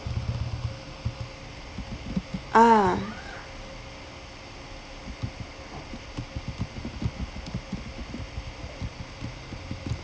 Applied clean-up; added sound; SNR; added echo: none; none; none; none.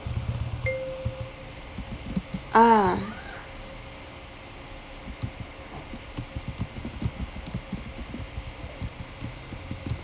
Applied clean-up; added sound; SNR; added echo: none; Marimba, xylophone; 11 dB; none.